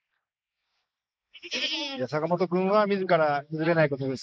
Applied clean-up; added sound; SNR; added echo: neural mask model Resemble Enhance denoiser.